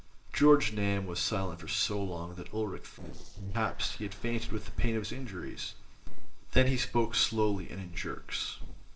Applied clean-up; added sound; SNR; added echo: neural separator model SepFormer DNS4.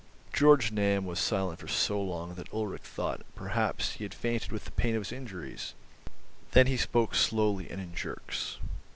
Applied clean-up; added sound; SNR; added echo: none; none; none; none.